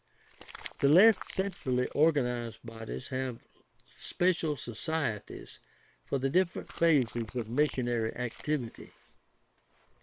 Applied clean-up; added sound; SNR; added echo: neural separator model SepFormer WHAM!.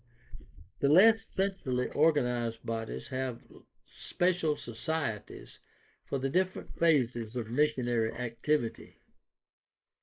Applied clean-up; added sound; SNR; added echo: neural mask model Resemble Enhance denoiser.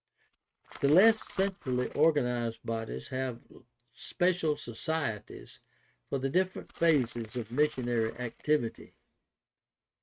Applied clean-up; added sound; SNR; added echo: neural mask model RNNoise.